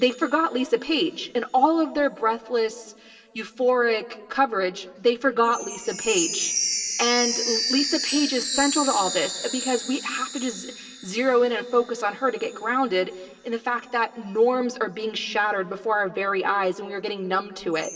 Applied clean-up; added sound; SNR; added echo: none; Chime; 9 dB; reverberation time 2.8 s.